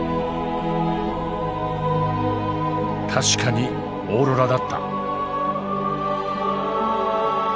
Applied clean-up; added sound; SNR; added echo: none; none; none; none.